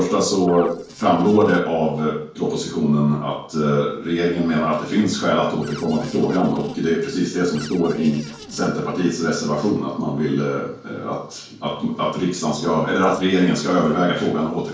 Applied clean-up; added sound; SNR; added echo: neural separator model SepFormer DNS4.